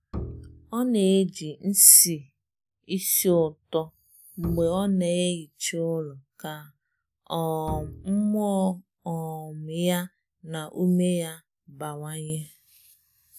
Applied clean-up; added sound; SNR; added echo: none; Bowed string instrument; 13 dB; none.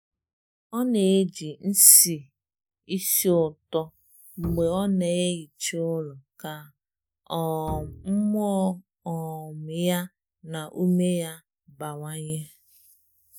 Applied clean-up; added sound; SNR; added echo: neural mask model DeepFilterNet 3.